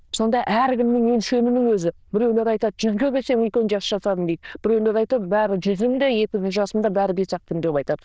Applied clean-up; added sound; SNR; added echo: neural diffusion model UNIVERSE++.